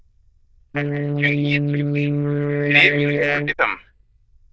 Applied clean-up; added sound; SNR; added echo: neural diffusion model UNIVERSE++.